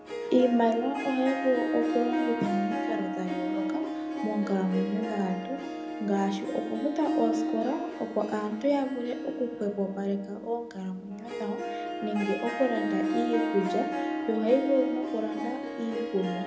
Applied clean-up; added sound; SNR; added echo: none; Harp; 3 dB; reverberation time 0.7 s.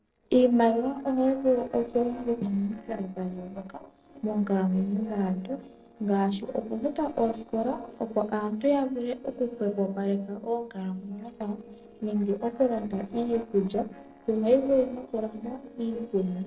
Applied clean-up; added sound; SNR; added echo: neural separator model SepFormer DNS4.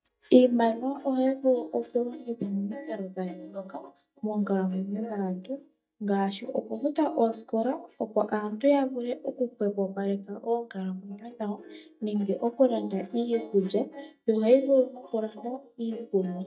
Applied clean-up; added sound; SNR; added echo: neural mask model DeepFilterNet 3.